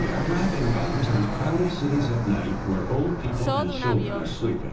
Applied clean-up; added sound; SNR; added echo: none; Fixed-wing aircraft, airplane; 4 dB; reverberation time 1.2 s.